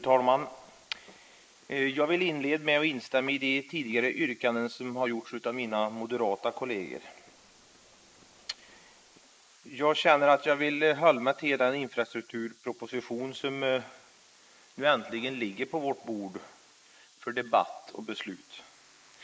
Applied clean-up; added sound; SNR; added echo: neural mask model Resemble Enhance denoiser.